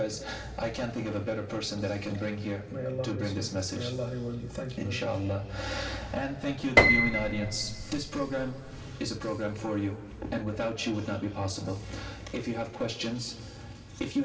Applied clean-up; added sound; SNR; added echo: none; Piano; -5 dB; reverberation time 2.2 s.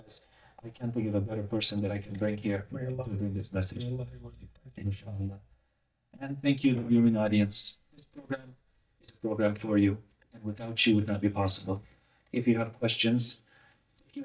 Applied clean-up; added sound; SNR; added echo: neural mask model DeepFilterNet 3.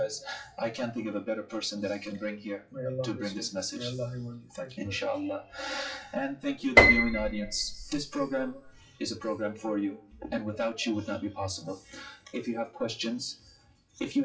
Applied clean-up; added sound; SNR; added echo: classical method WPE with log-MMSE.